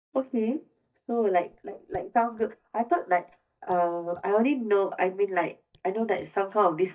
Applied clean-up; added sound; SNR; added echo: neural mask model DeepFilterNet 3.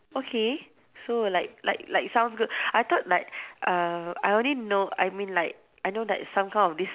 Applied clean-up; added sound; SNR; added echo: none; none; none; none.